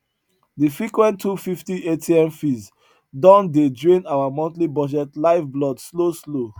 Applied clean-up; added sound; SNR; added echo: none; none; none; none.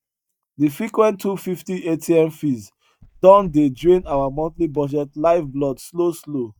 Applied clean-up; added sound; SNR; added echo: neural mask model DeepFilterNet 3.